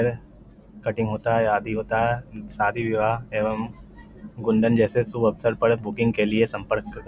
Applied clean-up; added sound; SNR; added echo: none; none; none; none.